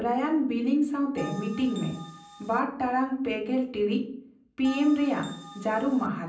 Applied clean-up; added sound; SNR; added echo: none; Bell; 17 dB; reverberation time 0.6 s.